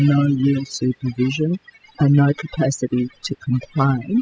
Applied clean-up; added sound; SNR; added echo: classical method spectral subtraction.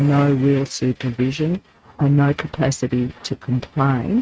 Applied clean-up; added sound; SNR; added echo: neural mask model RNNoise.